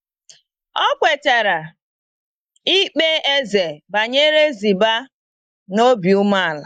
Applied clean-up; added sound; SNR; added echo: neural mask model Resemble Enhance denoiser.